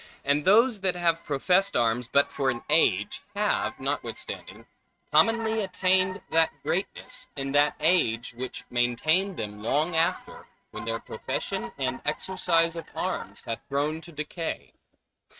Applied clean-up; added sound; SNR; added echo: neural mask model RNNoise.